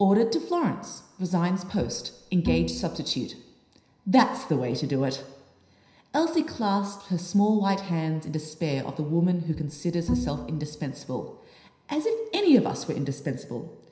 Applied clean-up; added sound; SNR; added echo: none; Bowed string instrument; 6 dB; reverberation time 0.9 s.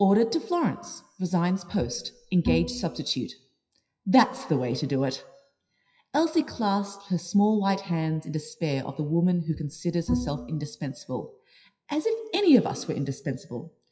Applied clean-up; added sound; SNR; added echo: classical method WPE with log-MMSE.